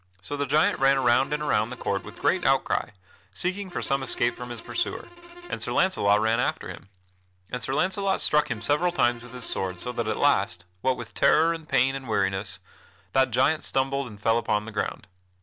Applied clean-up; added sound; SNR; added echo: none; Bowed string instrument; 19 dB; none.